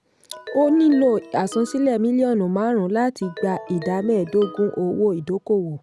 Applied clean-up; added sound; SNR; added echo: none; Ringtone; 17 dB; none.